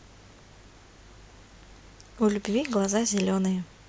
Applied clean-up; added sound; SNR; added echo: none; none; none; none.